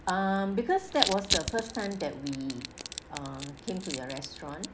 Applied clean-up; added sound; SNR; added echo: none; Crushing; 5 dB; none.